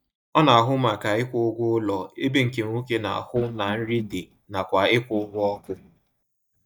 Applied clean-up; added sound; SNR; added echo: neural mask model DeepFilterNet 3.